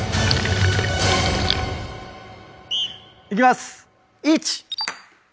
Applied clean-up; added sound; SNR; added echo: none; Sink (filling or washing); 6 dB; none.